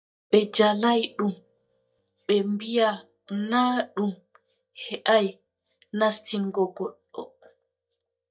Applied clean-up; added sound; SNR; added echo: neural mask model DeepFilterNet 3.